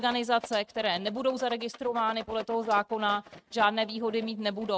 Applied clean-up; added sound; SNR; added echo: neural mask model RNNoise.